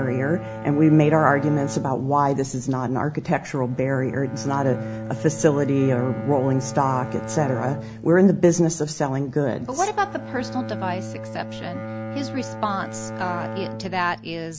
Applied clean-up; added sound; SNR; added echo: none; Bowed string instrument; 11 dB; none.